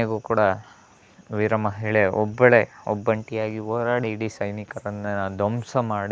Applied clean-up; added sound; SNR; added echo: none; none; none; none.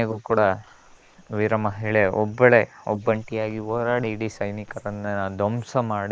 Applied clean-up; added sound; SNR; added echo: neural mask model Resemble Enhance denoiser.